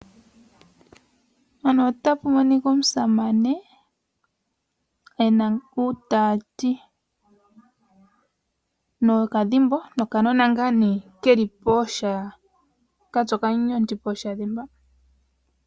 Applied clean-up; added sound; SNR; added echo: none; none; none; none.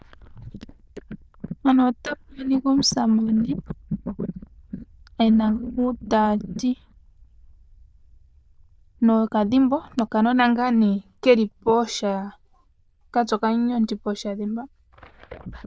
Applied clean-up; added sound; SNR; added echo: neural diffusion model UNIVERSE++.